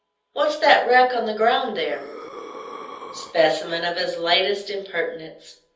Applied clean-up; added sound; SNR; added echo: none; Breathing; 17 dB; reverberation time 0.7 s.